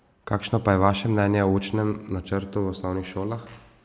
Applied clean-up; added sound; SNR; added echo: none; none; none; none.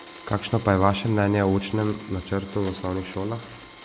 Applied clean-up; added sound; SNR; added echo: none; Domestic sounds, home sounds; 19 dB; none.